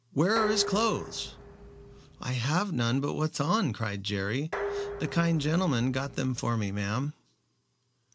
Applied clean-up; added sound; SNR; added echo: none; Dishes, pots, and pans; 10 dB; none.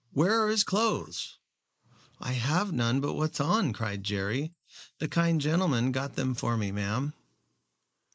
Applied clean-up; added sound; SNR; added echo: neural mask model Resemble Enhance denoiser.